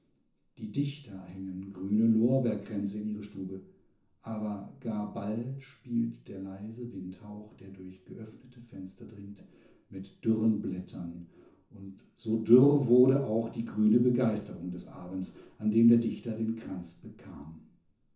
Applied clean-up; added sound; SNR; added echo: none; none; none; reverberation time 0.9 s.